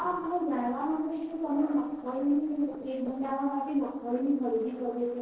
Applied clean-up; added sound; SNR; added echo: neural separator model SepFormer DNS4.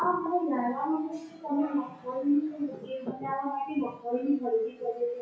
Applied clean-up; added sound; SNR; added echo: classical method WPE with log-MMSE.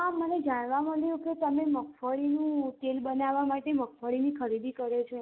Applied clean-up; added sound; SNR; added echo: none; none; none; none.